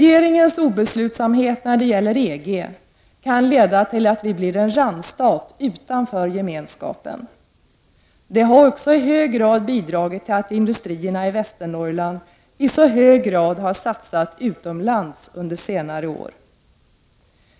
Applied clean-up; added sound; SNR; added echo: none; none; none; none.